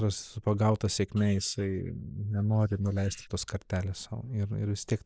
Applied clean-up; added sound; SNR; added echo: neural mask model Resemble Enhance denoiser.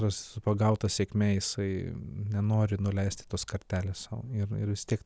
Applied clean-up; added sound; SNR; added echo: none; none; none; none.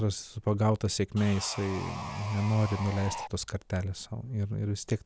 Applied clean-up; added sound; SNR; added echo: none; Sawing; 10 dB; none.